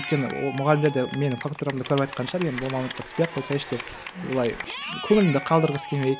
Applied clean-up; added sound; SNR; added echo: none; Cheering / Clapping; 11 dB; none.